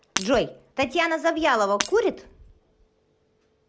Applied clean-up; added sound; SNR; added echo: none; Shatter; 12 dB; none.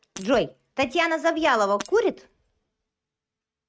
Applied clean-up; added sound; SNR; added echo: neural mask model RNNoise.